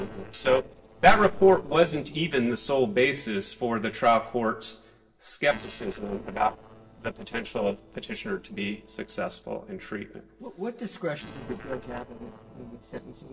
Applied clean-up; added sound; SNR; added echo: neural separator model SepFormer DNS4.